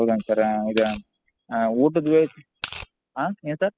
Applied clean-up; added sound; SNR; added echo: classical method spectral subtraction.